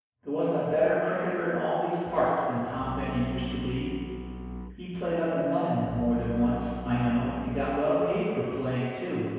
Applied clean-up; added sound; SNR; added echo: none; Bowed string instrument; 10 dB; reverberation time 1.9 s.